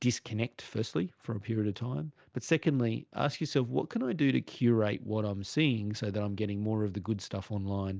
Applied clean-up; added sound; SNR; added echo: none; none; none; none.